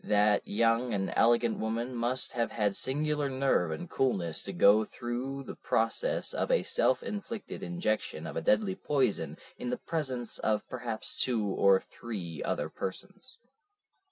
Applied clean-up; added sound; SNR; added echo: none; none; none; none.